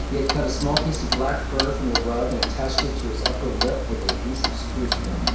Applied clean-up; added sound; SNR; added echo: none; Clock; -2 dB; reverberation time 0.6 s.